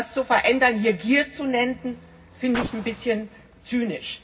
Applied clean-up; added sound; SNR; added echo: none; Car; 17 dB; reverberation time 0.4 s.